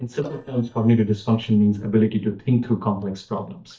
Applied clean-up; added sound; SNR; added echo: neural mask model DeepFilterNet 3.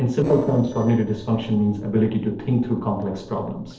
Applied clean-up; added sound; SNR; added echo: neural separator model SepFormer DNS4.